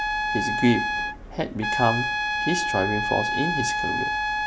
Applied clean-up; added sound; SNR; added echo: none; Trumpet; -1 dB; none.